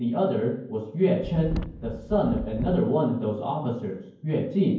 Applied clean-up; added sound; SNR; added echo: none; Wind; 8 dB; reverberation time 0.9 s.